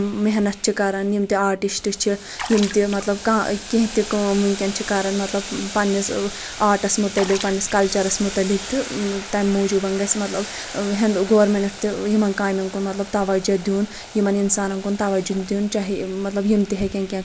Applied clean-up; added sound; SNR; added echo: none; Boiling + Water / Splash, splatter; 13 dB; none.